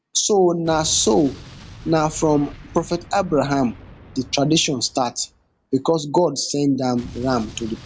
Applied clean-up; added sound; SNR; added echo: none; Explosion; 20 dB; none.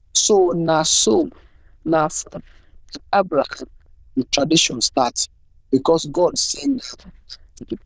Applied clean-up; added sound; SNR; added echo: neural diffusion model UNIVERSE++.